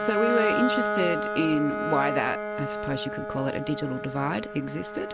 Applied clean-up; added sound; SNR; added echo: none; Bowed string instrument; 2 dB; none.